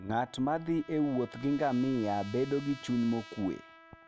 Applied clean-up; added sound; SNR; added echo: none; Trumpet; 19 dB; none.